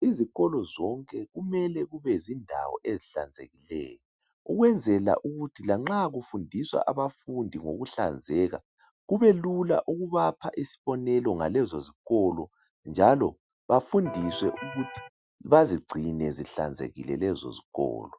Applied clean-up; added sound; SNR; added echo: classical method Wiener filter.